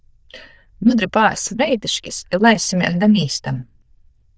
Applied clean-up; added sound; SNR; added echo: neural diffusion model UNIVERSE++.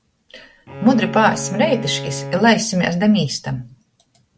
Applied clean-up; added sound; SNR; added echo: none; Bowed string instrument; 12 dB; none.